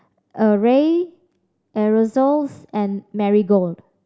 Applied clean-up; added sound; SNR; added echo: none; none; none; none.